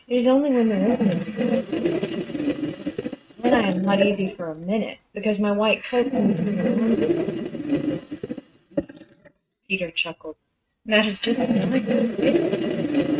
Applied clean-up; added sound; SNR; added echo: neural mask model RNNoise.